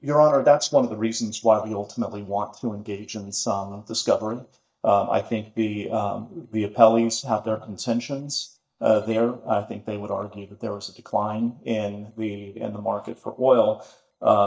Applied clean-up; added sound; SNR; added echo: neural mask model DeepFilterNet 3.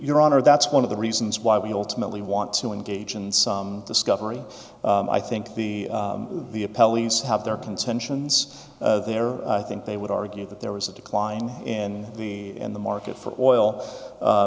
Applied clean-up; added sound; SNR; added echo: none; none; none; none.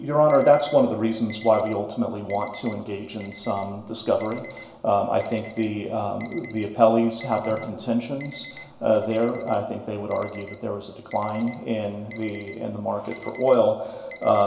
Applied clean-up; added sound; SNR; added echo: none; Alarm; 14 dB; reverberation time 0.7 s.